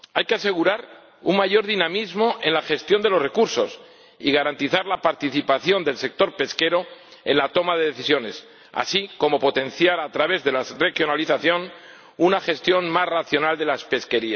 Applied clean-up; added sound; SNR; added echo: none; none; none; none.